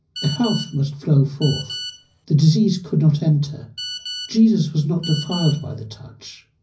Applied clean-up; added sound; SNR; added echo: none; Telephone; 13 dB; reverberation time 0.5 s.